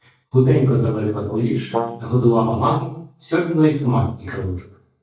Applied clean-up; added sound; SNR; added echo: neural mask model DeepFilterNet 3.